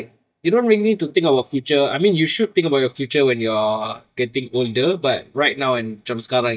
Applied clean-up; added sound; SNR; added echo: neural mask model DeepFilterNet 3.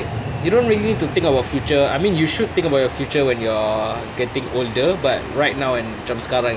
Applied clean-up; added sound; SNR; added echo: none; none; none; none.